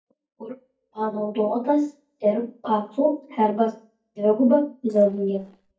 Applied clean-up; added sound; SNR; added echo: neural mask model DeepFilterNet 3.